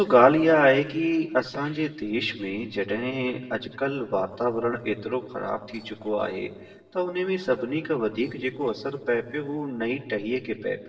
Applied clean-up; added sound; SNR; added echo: neural separator model SepFormer DNS4.